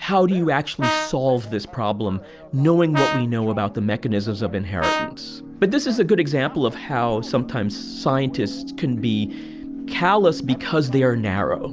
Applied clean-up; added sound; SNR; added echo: none; Brass instrument; 5 dB; none.